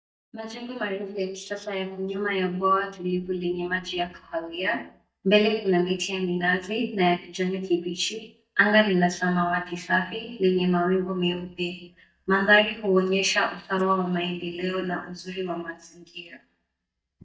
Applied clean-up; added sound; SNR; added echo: neural mask model DeepFilterNet 3.